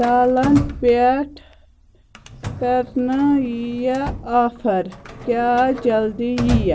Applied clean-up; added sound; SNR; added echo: none; Drawer open or close; 11 dB; none.